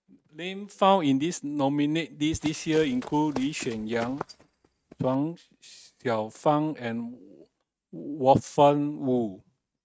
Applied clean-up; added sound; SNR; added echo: neural mask model RNNoise.